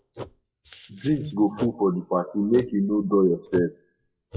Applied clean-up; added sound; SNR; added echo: classical method WPE with log-MMSE.